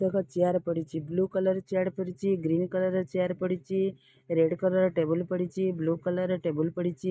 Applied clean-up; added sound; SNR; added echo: neural mask model RNNoise.